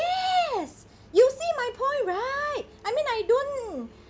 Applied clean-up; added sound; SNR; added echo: none; none; none; none.